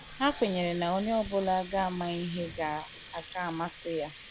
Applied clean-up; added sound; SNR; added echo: none; Water tap, faucet; 15 dB; none.